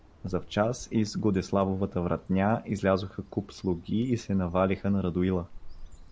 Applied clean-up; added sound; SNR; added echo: none; Bird; 19 dB; none.